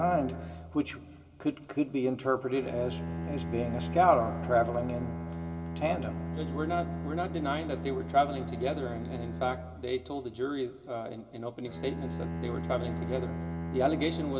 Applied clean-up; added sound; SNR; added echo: none; Bowed string instrument; 6 dB; reverberation time 2.7 s.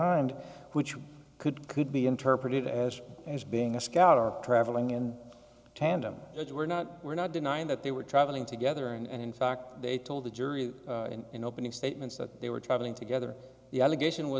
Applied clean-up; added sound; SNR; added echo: none; none; none; none.